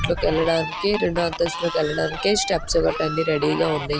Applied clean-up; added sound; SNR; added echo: none; Fowl; 8 dB; none.